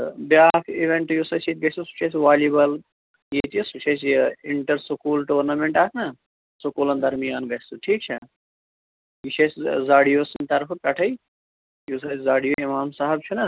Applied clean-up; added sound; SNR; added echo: none; none; none; none.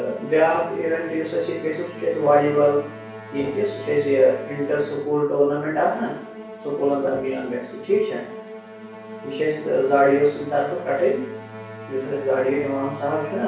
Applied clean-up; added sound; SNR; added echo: none; Musical instrument; 14 dB; reverberation time 0.6 s.